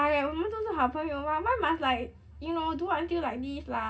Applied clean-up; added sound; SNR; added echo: none; none; none; reverberation time 0.4 s.